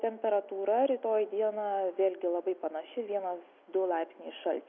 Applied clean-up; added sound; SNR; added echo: none; none; none; none.